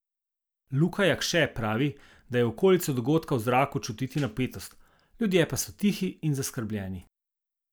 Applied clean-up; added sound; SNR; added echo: none; none; none; none.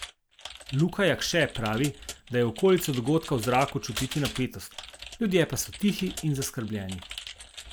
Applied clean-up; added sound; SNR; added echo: none; Computer keyboard; 14 dB; none.